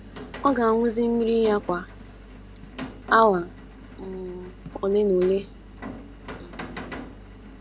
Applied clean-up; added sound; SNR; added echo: none; Rain; 14 dB; none.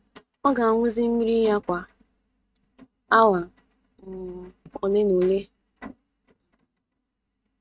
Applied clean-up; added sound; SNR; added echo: neural mask model RNNoise.